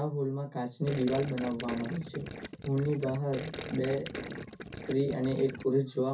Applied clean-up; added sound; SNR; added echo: none; Gurgling; 10 dB; reverberation time 0.3 s.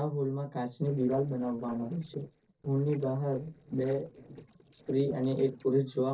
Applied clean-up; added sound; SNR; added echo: neural separator model SepFormer DNS4.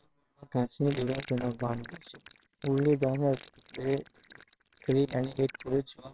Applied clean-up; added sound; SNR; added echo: neural separator model SepFormer WHAMR!.